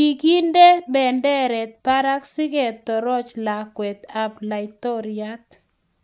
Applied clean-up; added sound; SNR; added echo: none; none; none; none.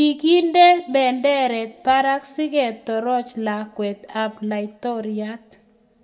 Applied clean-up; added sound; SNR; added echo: none; none; none; reverberation time 1.9 s.